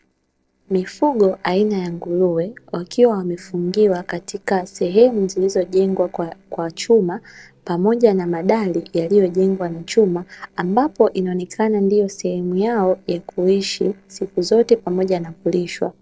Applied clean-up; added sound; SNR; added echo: neural separator model SepFormer DNS4.